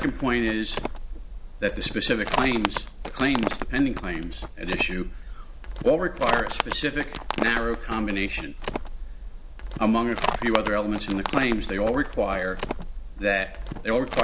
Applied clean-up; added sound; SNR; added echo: none; Livestock, farm animals, working animals; 4 dB; none.